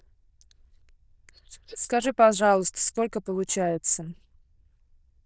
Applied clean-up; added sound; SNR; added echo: neural diffusion model UNIVERSE++.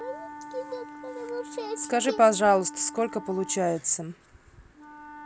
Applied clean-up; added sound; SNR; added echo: none; Wind instrument, woodwind instrument; 15 dB; none.